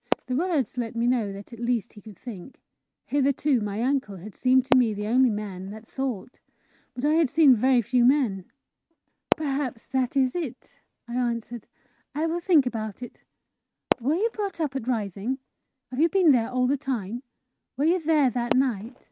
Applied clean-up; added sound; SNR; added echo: neural mask model RNNoise.